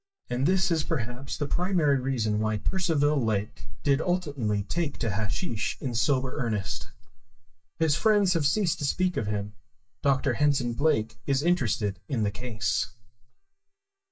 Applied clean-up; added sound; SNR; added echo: neural mask model DeepFilterNet 3.